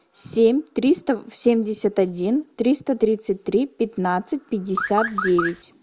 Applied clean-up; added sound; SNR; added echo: none; Car; 6 dB; none.